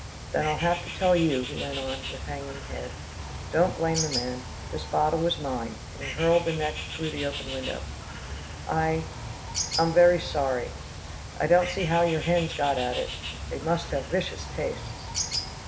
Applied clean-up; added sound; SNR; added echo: none; Bird; 7 dB; none.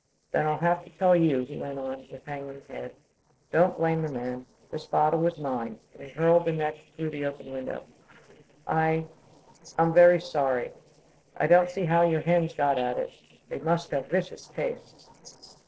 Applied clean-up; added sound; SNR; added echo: neural separator model SepFormer DNS4.